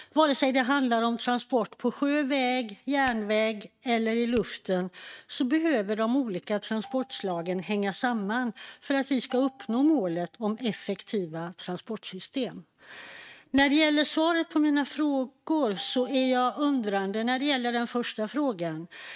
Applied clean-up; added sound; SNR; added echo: neural mask model RNNoise.